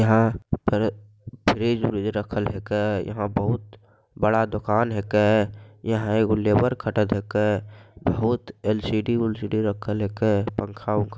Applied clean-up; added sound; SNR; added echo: none; none; none; none.